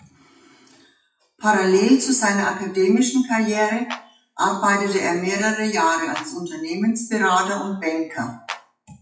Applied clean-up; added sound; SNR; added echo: classical method WPE with log-MMSE.